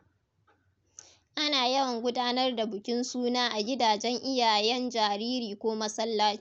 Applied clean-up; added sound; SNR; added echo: none; none; none; none.